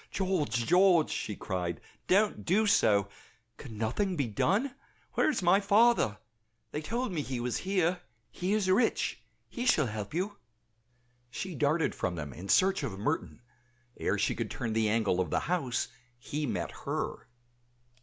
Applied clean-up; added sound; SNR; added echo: none; none; none; none.